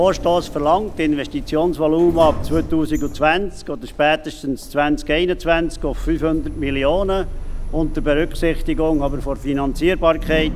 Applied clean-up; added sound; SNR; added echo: none; Sliding door; 7 dB; none.